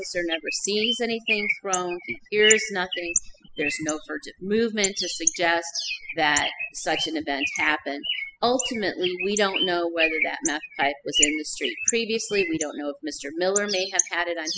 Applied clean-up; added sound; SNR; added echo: classical method spectral subtraction.